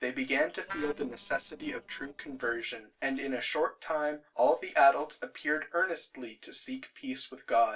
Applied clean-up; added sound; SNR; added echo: neural separator model SepFormer DNS4.